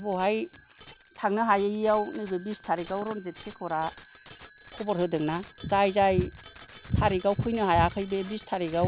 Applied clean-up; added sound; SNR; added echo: none; Bicycle bell; 9 dB; none.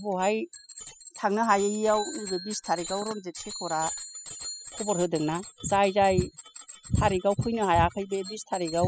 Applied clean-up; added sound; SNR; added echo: classical method spectral subtraction.